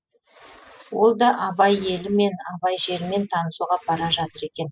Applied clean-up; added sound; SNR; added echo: classical method spectral subtraction.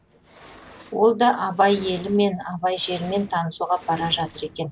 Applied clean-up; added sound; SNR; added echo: none; Sliding door; 20 dB; none.